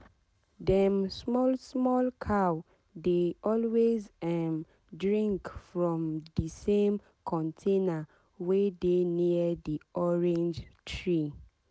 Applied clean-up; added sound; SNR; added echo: none; none; none; none.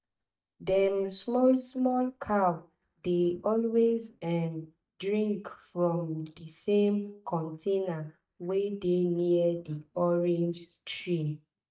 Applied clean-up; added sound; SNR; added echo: neural mask model DeepFilterNet 3.